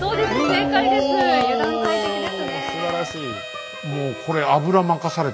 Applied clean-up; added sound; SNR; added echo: none; Harmonica; 15 dB; none.